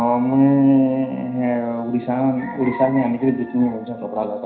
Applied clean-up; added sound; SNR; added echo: none; Wind instrument, woodwind instrument; 17 dB; reverberation time 0.5 s.